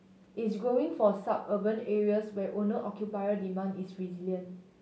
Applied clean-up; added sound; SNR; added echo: none; none; none; none.